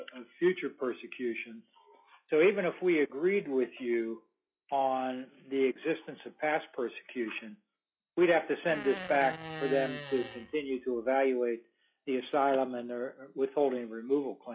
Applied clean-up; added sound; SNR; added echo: classical method log-MMSE.